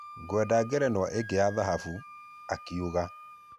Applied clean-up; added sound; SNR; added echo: none; Wind instrument, woodwind instrument; 16 dB; none.